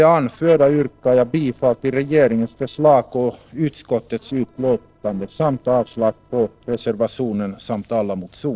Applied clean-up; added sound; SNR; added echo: neural separator model SepFormer DNS4.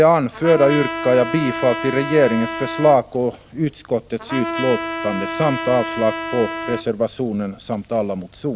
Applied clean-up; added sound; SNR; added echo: none; Trumpet; 7 dB; none.